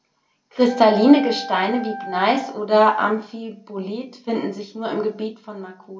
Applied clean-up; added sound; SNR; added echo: none; Wind instrument, woodwind instrument; 14 dB; reverberation time 0.2 s.